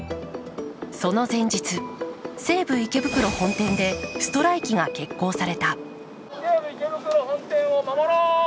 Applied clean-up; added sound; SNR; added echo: none; none; none; none.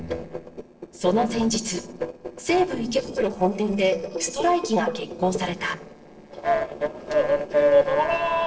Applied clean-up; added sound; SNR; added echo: neural separator model SepFormer DNS4.